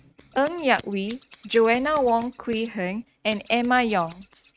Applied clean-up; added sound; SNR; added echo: neural mask model RNNoise.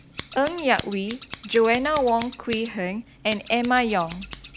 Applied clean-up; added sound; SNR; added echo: none; Scissors; 15 dB; none.